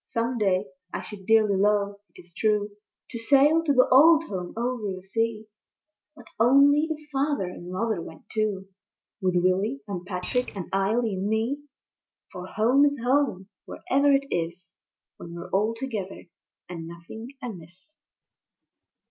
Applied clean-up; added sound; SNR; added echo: none; Coin (dropping); 13 dB; none.